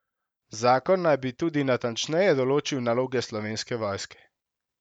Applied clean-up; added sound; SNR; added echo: none; none; none; none.